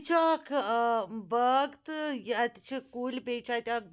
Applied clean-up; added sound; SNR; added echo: none; none; none; none.